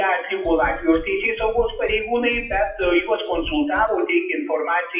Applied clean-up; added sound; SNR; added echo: classical method WPE with log-MMSE.